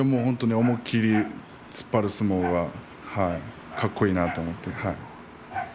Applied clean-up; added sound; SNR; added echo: none; Dog; 14 dB; none.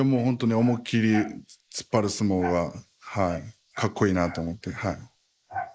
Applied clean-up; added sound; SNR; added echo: neural mask model Resemble Enhance denoiser.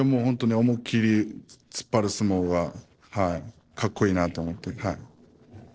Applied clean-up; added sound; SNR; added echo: neural separator model SepFormer DNS4.